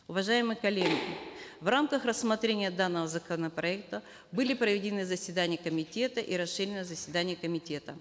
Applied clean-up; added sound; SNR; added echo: none; none; none; none.